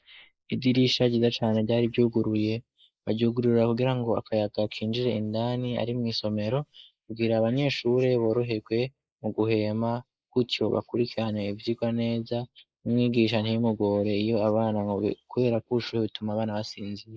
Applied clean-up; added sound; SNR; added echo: neural mask model Resemble Enhance denoiser.